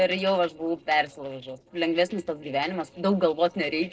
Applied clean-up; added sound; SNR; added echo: neural separator model SepFormer DNS4.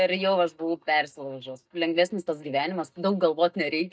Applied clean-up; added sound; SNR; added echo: neural mask model DeepFilterNet 3.